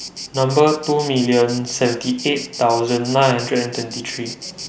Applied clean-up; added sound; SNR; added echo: none; Insect; 14 dB; none.